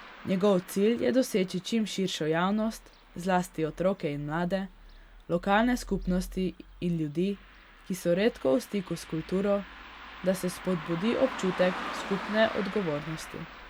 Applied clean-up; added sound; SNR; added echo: none; Car passing by; 15 dB; none.